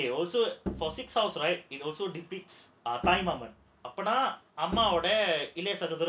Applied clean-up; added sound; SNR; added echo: none; Bowed string instrument; 11 dB; none.